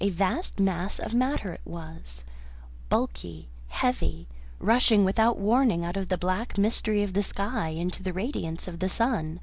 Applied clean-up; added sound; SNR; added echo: none; none; none; none.